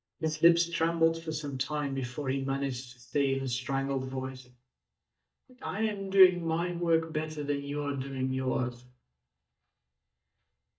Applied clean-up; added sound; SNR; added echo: neural mask model DeepFilterNet 3.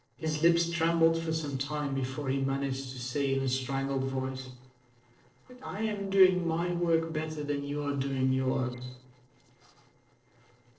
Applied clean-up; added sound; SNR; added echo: neural separator model SepFormer DNS4.